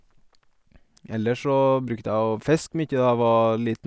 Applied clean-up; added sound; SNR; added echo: none; none; none; none.